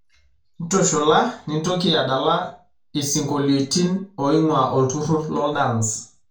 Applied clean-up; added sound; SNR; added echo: none; none; none; reverberation time 0.3 s.